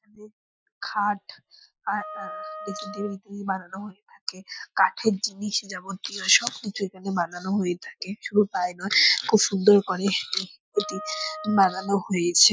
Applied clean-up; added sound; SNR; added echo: classical method Wiener filter.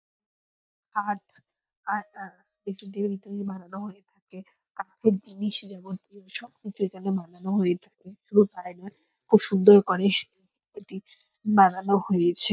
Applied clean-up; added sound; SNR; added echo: neural mask model DeepFilterNet 3.